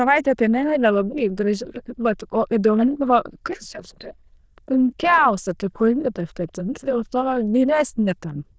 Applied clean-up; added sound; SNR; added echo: neural diffusion model UNIVERSE++.